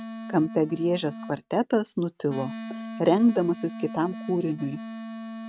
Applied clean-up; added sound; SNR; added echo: neural mask model RNNoise.